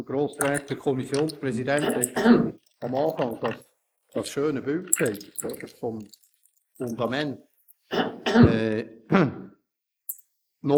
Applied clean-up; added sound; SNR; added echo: neural mask model Resemble Enhance denoiser.